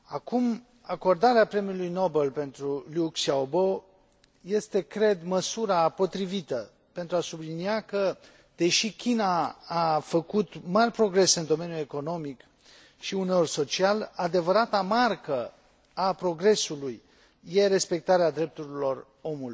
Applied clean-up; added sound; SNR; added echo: none; none; none; none.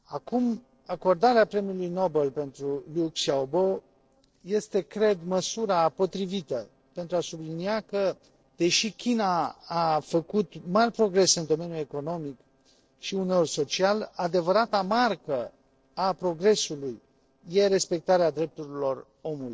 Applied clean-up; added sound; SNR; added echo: neural separator model SepFormer DNS4.